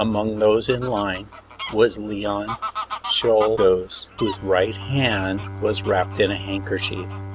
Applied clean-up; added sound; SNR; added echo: none; Bowed string instrument + Fowl; 11 dB; none.